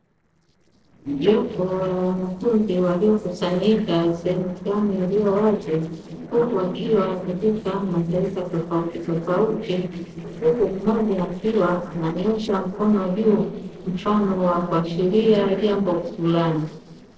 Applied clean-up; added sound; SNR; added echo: neural separator model SepFormer DNS4.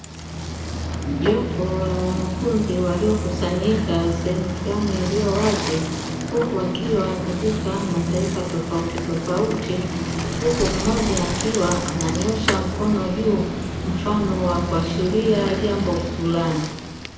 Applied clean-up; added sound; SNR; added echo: none; Bicycle; 2 dB; reverberation time 0.9 s.